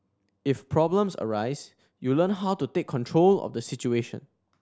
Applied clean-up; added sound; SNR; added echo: none; none; none; none.